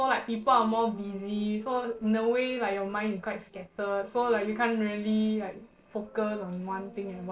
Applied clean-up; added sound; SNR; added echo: neural separator model SepFormer DNS4.